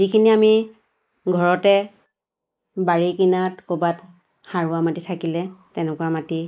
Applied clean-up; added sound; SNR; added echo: neural mask model Resemble Enhance denoiser.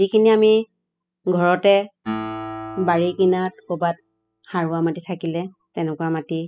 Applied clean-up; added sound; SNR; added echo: classical method spectral subtraction.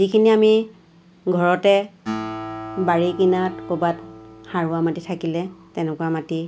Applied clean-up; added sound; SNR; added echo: none; Acoustic guitar; 15 dB; none.